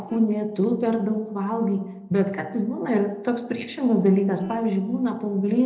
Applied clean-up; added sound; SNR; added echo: neural separator model SepFormer DNS4.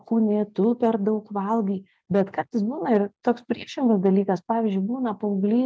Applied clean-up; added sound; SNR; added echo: none; none; none; none.